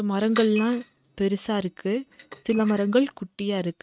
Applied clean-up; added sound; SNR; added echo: neural mask model RNNoise.